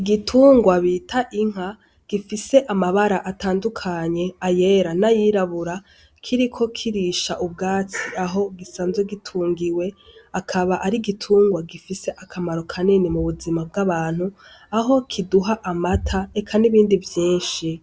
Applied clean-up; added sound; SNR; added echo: none; none; none; none.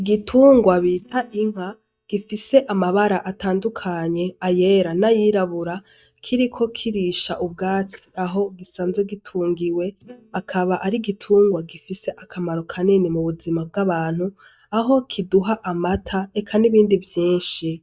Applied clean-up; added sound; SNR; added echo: neural mask model DeepFilterNet 3.